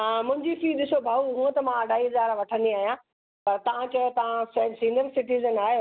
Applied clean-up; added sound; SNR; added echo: none; none; none; none.